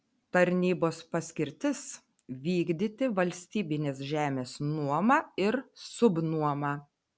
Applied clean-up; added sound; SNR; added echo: none; none; none; none.